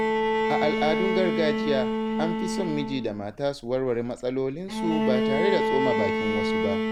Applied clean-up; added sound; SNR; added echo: none; Bowed string instrument; -2 dB; none.